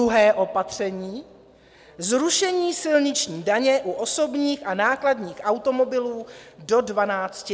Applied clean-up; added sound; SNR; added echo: none; none; none; none.